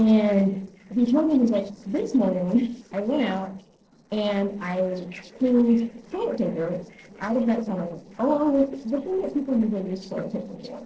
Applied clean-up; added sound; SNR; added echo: neural separator model SepFormer DNS4.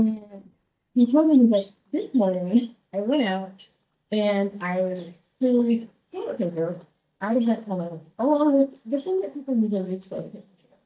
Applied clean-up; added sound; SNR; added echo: neural mask model DeepFilterNet 3.